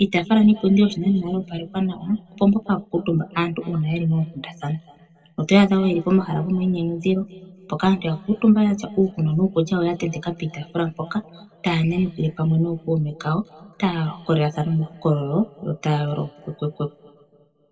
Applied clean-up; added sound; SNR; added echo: none; none; none; reverberation time 1.5 s.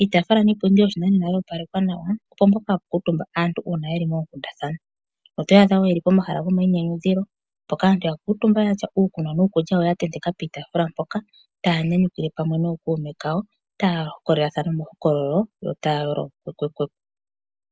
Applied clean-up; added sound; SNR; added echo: none; none; none; none.